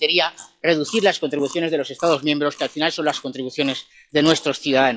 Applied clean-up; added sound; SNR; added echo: classical method log-MMSE.